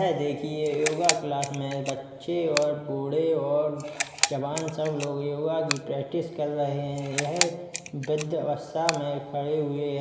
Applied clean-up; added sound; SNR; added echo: none; Camera; 7 dB; reverberation time 2.1 s.